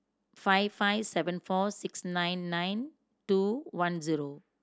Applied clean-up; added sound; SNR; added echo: none; none; none; none.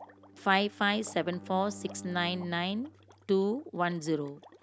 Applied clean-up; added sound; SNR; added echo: none; Water / Liquid + Bowed string instrument; 18 dB; none.